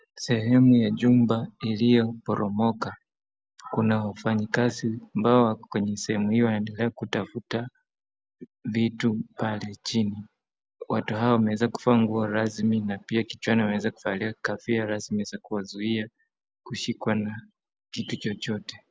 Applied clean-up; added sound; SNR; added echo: none; none; none; none.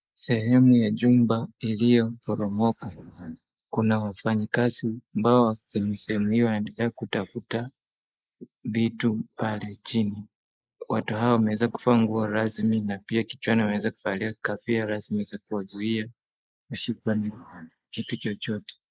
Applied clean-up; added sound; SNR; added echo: neural mask model Resemble Enhance denoiser.